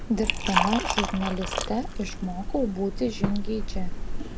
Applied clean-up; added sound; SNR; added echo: none; Liquid; -1 dB; none.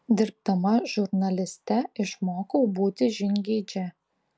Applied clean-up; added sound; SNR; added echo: none; none; none; none.